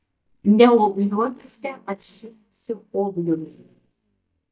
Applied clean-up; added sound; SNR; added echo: neural mask model DeepFilterNet 3.